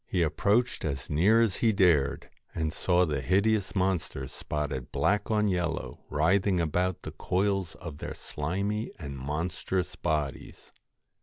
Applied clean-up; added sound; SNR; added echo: none; none; none; none.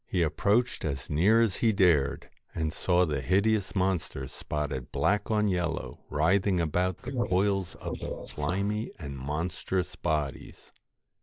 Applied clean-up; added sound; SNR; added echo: neural mask model Resemble Enhance denoiser.